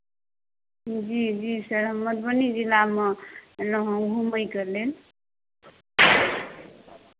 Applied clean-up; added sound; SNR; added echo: none; none; none; none.